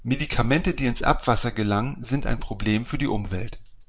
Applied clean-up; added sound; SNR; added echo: none; none; none; none.